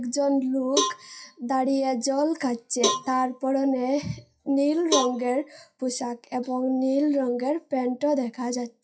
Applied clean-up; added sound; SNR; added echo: classical method WPE with log-MMSE.